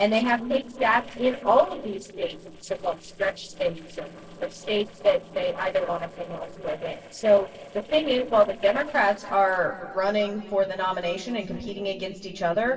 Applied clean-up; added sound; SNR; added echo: neural separator model SepFormer DNS4.